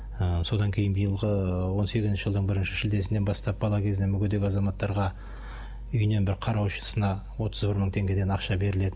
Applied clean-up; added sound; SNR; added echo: none; none; none; none.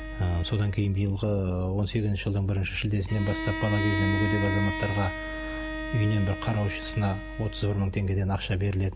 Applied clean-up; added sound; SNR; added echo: none; Bowed string instrument; 9 dB; none.